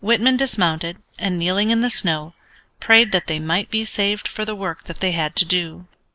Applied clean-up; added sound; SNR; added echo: neural mask model Resemble Enhance denoiser.